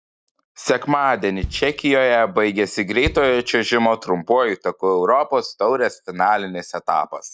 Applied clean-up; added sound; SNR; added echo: none; Bass drum; 12 dB; none.